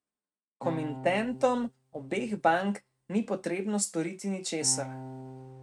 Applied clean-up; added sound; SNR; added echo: neural mask model RNNoise.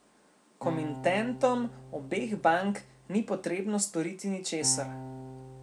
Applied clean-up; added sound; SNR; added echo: none; Acoustic guitar; 13 dB; none.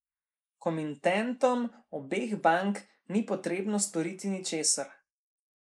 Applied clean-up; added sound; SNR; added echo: neural mask model Resemble Enhance denoiser.